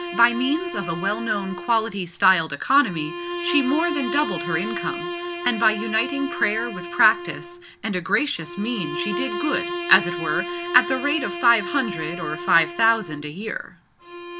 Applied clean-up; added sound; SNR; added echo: none; Bowed string instrument; 8 dB; none.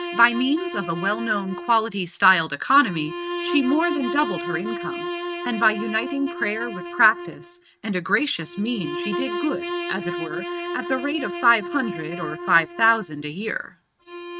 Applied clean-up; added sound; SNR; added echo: neural mask model RNNoise.